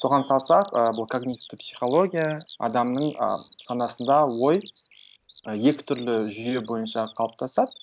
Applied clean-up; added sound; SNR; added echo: neural mask model RNNoise.